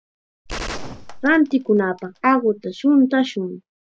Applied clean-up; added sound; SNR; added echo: none; Gunshot, gunfire; 13 dB; none.